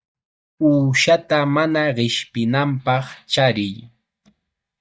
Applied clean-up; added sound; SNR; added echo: neural mask model DeepFilterNet 3.